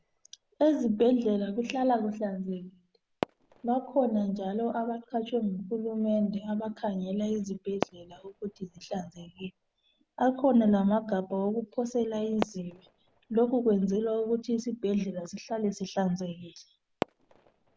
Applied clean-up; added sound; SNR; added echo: none; Fireworks; 16 dB; none.